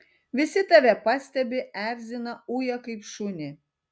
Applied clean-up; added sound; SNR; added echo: none; none; none; none.